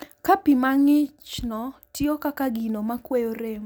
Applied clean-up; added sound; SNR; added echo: none; none; none; none.